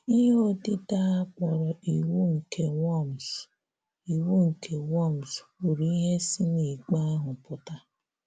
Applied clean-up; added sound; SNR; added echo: none; none; none; none.